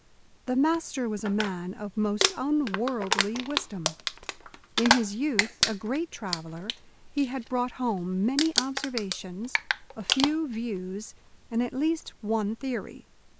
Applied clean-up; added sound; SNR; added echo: none; Crumpling, crinkling; 3 dB; none.